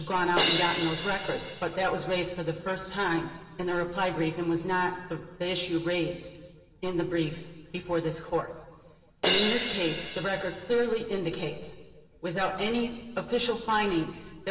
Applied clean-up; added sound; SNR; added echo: none; Crash cymbal; 2 dB; reverberation time 1.4 s.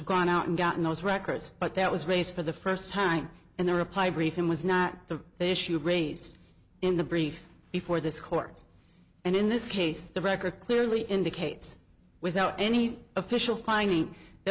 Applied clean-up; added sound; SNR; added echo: none; none; none; none.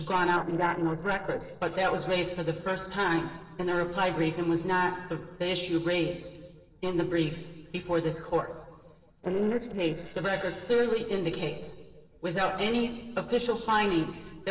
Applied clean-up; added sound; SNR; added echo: neural separator model SepFormer DNS4.